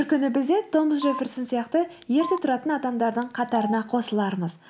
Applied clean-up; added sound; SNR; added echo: none; Telephone; 13 dB; none.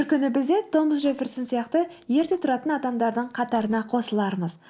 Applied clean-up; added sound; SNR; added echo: neural separator model SepFormer DNS4.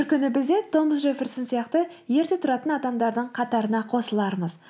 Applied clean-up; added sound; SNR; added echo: none; none; none; none.